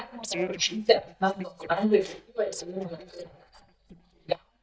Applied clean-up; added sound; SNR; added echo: neural mask model DeepFilterNet 3.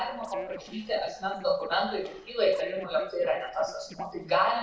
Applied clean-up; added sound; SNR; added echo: neural separator model SepFormer DNS4.